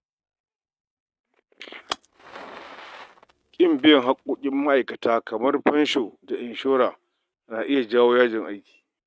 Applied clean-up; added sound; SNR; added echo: neural mask model RNNoise.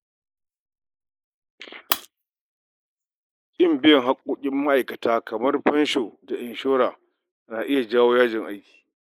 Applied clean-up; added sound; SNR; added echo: neural mask model Resemble Enhance denoiser.